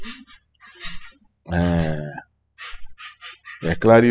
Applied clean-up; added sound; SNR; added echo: classical method spectral subtraction.